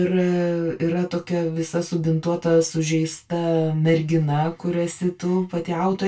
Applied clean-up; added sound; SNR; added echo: none; none; none; reverberation time 0.2 s.